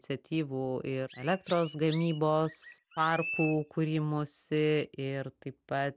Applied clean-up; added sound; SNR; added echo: none; Chirp, tweet; 11 dB; none.